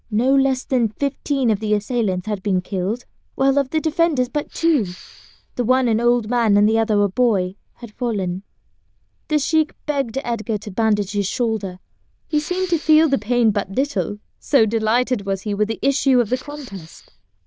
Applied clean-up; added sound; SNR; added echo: neural diffusion model UNIVERSE++.